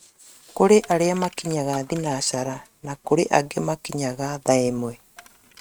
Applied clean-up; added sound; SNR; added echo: neural mask model RNNoise.